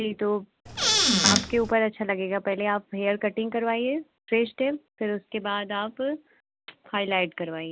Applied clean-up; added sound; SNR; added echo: none; Squeak / Cupboard open or close; -5 dB; none.